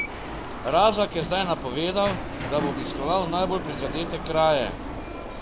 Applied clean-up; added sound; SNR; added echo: none; Alarm; 6 dB; none.